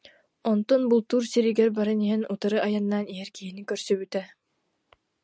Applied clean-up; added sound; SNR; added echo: none; none; none; none.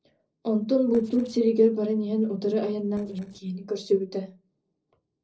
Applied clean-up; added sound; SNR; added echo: neural separator model SepFormer DNS4.